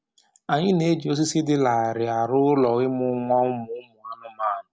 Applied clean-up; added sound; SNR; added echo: none; none; none; none.